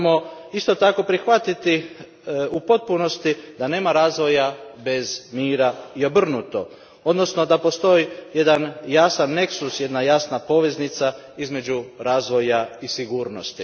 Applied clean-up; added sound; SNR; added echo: none; none; none; none.